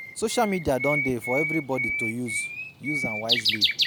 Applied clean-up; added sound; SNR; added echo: none; Bird; 0 dB; none.